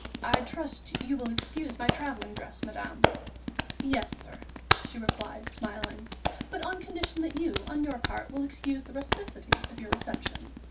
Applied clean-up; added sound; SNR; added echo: none; Hands; -3 dB; reverberation time 0.2 s.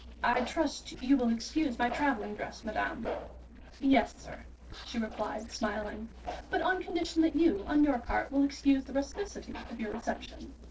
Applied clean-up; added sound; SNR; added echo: neural separator model SepFormer DNS4.